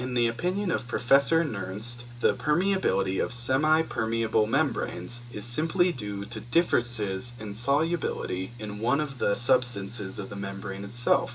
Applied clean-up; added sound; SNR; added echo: none; Mechanical fan; 15 dB; reverberation time 0.2 s.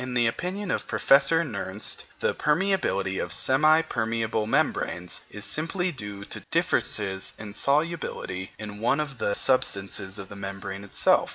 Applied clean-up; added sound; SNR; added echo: none; none; none; none.